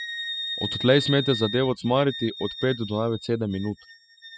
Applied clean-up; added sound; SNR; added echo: classical method spectral subtraction.